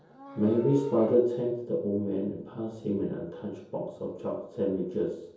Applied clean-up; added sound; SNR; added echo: none; Livestock, farm animals, working animals; 19 dB; reverberation time 0.7 s.